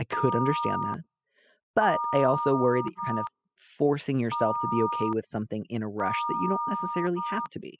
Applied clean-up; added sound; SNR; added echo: classical method spectral subtraction.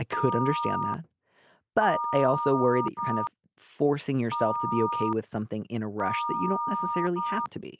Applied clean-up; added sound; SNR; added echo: none; Telephone; 3 dB; none.